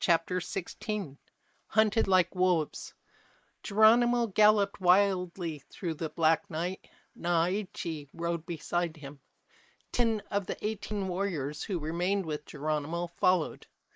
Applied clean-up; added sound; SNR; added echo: neural mask model Resemble Enhance denoiser.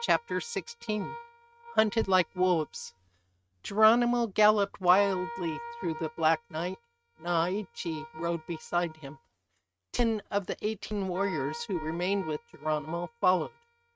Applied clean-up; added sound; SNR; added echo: neural mask model RNNoise.